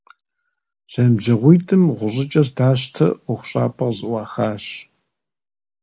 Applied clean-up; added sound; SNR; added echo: none; none; none; none.